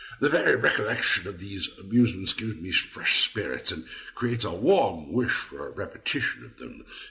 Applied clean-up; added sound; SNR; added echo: none; none; none; none.